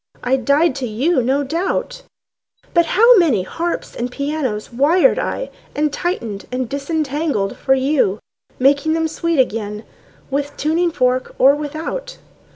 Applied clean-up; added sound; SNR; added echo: none; none; none; none.